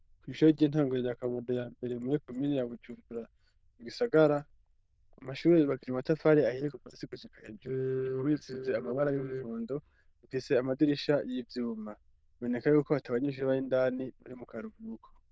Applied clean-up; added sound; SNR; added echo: neural diffusion model UNIVERSE++.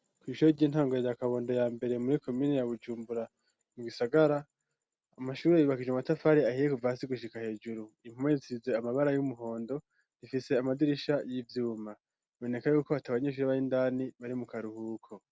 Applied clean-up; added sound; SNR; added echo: none; none; none; none.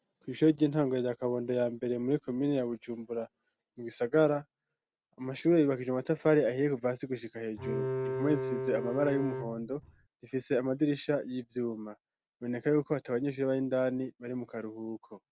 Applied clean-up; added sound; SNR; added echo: none; Bowed string instrument; 4 dB; none.